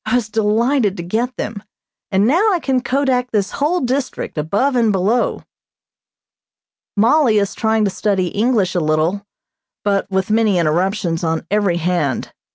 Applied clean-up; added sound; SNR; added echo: none; none; none; none.